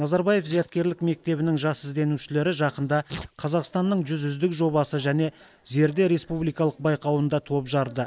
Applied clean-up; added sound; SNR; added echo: neural mask model Resemble Enhance denoiser.